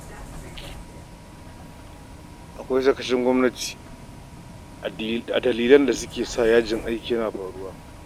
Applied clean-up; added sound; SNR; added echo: none; Bus; 15 dB; none.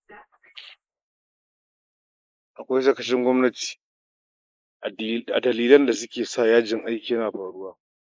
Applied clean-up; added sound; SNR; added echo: neural mask model Resemble Enhance denoiser.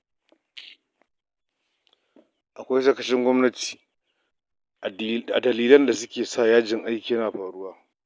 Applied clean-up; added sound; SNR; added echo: none; none; none; none.